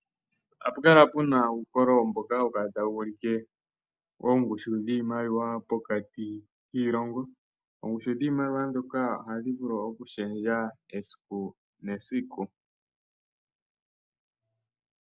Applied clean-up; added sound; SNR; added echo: none; none; none; none.